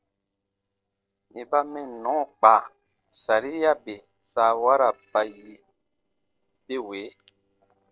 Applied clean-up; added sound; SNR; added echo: neural separator model SepFormer DNS4.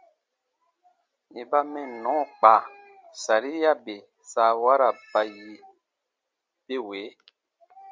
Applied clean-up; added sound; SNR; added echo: none; none; none; none.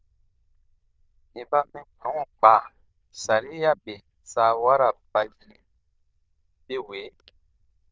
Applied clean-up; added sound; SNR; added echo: neural diffusion model UNIVERSE++.